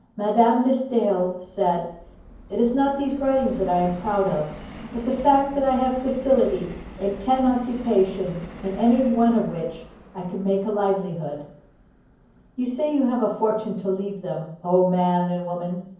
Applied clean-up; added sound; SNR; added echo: none; Subway, metro, underground; 19 dB; reverberation time 0.9 s.